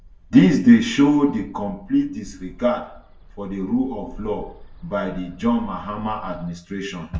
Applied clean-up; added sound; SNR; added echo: none; Bird; 20 dB; reverberation time 0.2 s.